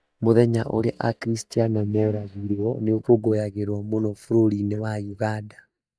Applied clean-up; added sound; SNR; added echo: neural mask model DeepFilterNet 3.